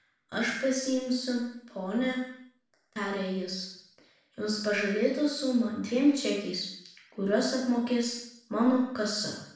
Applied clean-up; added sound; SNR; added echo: none; none; none; reverberation time 0.7 s.